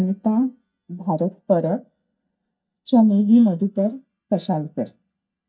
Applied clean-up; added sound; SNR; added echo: neural mask model DeepFilterNet 3.